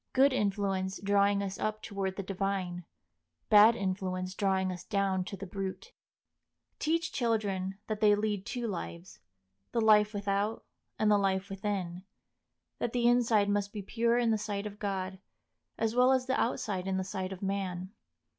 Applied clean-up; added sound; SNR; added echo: none; none; none; none.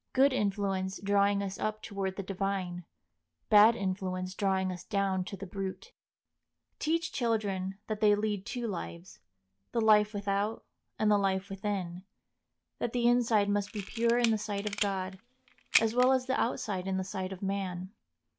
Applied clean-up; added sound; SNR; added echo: none; Camera; 8 dB; none.